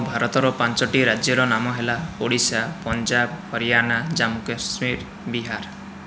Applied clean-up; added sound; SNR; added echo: none; none; none; none.